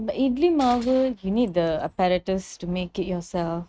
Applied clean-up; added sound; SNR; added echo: neural mask model RNNoise.